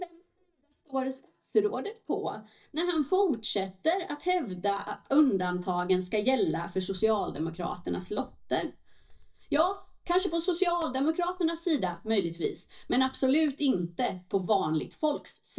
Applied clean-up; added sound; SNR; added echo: neural mask model DeepFilterNet 3.